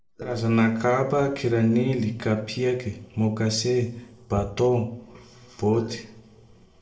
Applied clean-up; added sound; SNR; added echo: neural separator model SepFormer DNS4.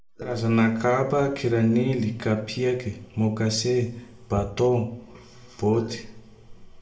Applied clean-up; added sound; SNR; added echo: none; Burping, eructation; 17 dB; reverberation time 0.5 s.